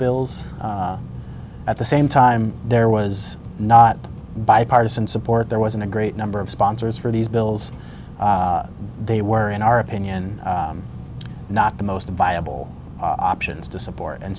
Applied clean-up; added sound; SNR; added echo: none; none; none; none.